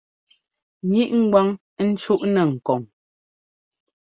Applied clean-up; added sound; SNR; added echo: none; none; none; none.